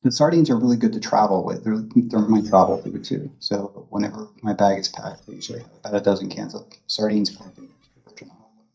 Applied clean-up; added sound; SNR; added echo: neural mask model DeepFilterNet 3.